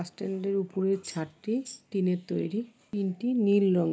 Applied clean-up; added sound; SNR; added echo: none; Tambourine; 17 dB; none.